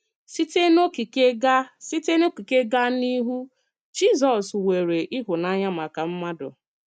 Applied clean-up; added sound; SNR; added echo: none; none; none; none.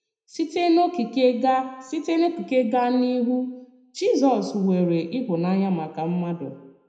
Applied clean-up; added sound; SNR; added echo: none; none; none; reverberation time 0.8 s.